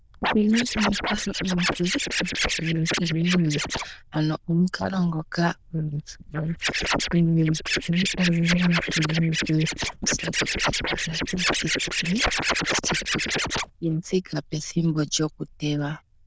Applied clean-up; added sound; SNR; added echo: neural diffusion model UNIVERSE++.